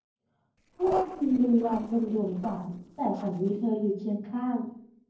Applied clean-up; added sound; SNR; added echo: neural separator model SepFormer DNS4.